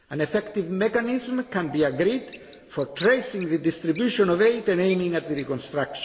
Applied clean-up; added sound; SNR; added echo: none; Bird; 4 dB; reverberation time 1.6 s.